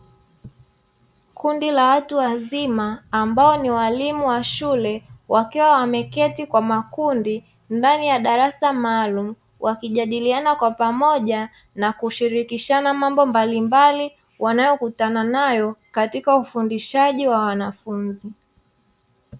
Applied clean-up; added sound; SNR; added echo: none; none; none; none.